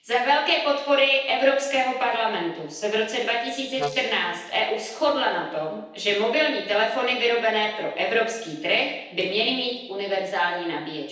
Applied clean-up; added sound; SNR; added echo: neural separator model SepFormer DNS4.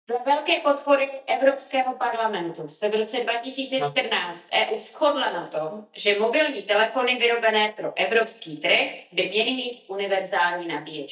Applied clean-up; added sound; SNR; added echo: neural mask model DeepFilterNet 3.